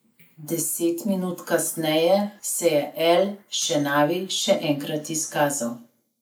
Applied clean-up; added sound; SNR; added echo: neural mask model Resemble Enhance denoiser.